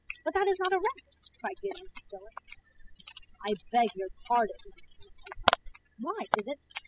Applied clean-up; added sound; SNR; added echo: classical method spectral subtraction.